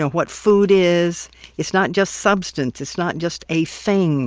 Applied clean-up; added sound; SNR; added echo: none; none; none; none.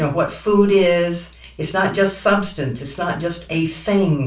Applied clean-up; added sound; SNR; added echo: none; none; none; reverberation time 0.3 s.